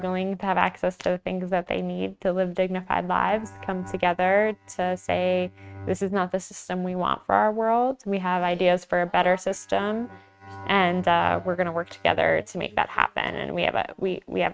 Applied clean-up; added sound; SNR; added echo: neural mask model RNNoise.